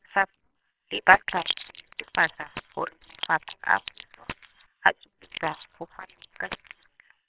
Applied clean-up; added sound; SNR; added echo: neural separator model SepFormer WHAMR!.